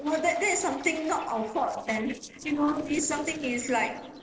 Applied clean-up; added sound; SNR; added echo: neural separator model SepFormer DNS4.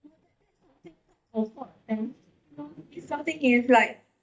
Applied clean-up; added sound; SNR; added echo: neural mask model DeepFilterNet 3.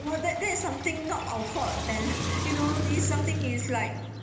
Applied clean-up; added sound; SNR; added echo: none; Car; 0 dB; reverberation time 1.0 s.